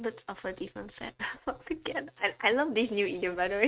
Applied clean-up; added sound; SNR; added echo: neural mask model RNNoise.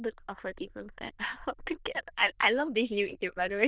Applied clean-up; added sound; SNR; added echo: neural diffusion model UNIVERSE++.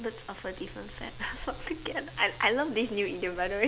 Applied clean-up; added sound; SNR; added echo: none; Water; 16 dB; none.